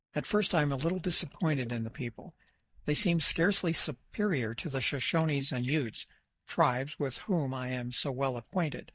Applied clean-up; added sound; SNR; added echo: neural mask model DeepFilterNet 3.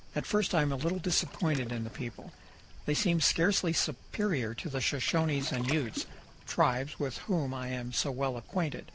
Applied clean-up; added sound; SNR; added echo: none; Waves, surf; 15 dB; none.